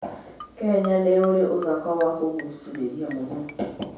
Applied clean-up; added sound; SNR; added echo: none; Marimba, xylophone; 19 dB; reverberation time 0.6 s.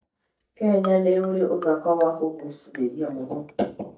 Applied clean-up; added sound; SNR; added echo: neural mask model DeepFilterNet 3.